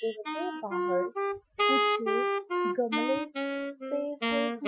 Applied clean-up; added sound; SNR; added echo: classical method Wiener filter.